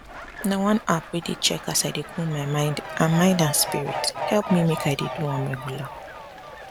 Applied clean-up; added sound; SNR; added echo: none; Fowl; 9 dB; none.